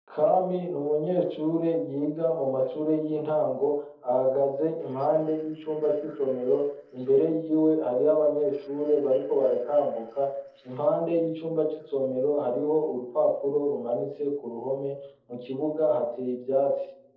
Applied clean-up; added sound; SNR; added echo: neural separator model SepFormer DNS4.